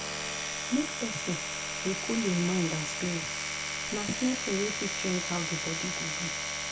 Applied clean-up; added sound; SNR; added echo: none; Domestic sounds, home sounds; 0 dB; reverberation time 0.2 s.